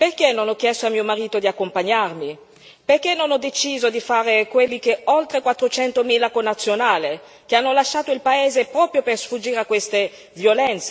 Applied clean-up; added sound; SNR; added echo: none; none; none; none.